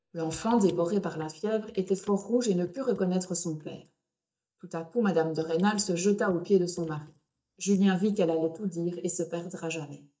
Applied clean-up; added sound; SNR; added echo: neural mask model DeepFilterNet 3.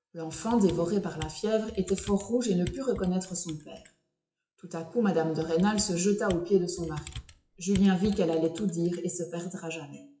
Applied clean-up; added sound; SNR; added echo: classical method WPE with log-MMSE.